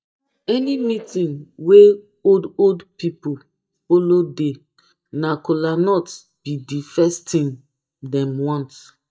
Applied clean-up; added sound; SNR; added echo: neural mask model DeepFilterNet 3.